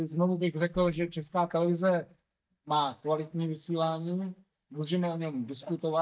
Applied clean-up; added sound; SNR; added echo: neural mask model DeepFilterNet 3.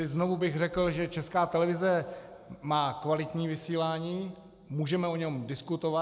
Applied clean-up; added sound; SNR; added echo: none; none; none; none.